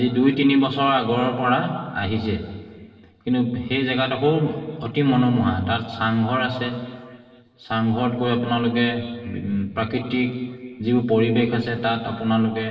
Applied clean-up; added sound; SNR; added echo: none; none; none; reverberation time 2.0 s.